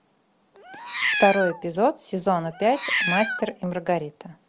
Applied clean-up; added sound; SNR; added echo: none; Meow; 3 dB; none.